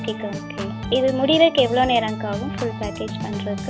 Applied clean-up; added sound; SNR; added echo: none; Organ; 8 dB; none.